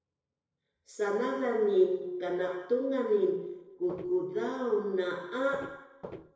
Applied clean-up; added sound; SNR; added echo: neural separator model SepFormer DNS4.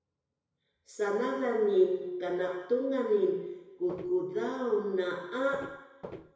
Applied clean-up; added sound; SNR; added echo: none; Walk, footsteps; 13 dB; reverberation time 1.0 s.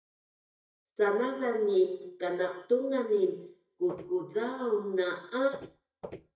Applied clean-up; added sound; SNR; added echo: neural mask model DeepFilterNet 3.